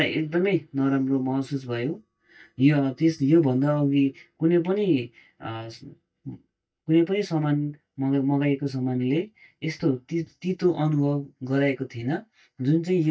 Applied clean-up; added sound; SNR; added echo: neural mask model DeepFilterNet 3.